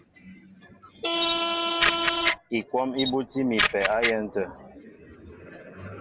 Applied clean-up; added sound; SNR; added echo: none; Camera; -4 dB; none.